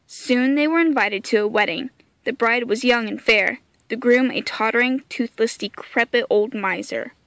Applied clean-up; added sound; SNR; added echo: none; none; none; none.